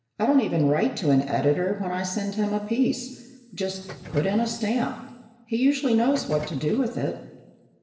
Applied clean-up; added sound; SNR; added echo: none; Subway, metro, underground; 17 dB; reverberation time 1.3 s.